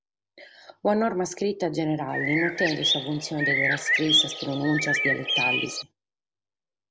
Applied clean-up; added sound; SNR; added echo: none; Bird; -3 dB; none.